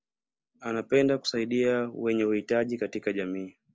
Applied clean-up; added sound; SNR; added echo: none; none; none; none.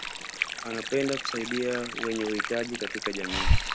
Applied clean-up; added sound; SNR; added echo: none; Stream + Breathing; -2 dB; none.